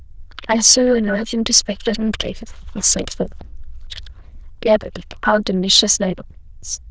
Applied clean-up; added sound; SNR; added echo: neural diffusion model UNIVERSE++.